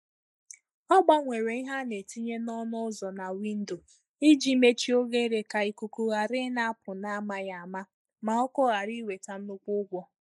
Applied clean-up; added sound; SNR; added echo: neural mask model Resemble Enhance denoiser.